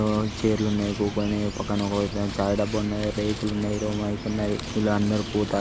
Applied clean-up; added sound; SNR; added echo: none; Wind; 11 dB; none.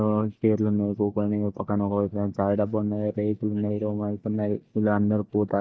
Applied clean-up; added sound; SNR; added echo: neural mask model DeepFilterNet 3.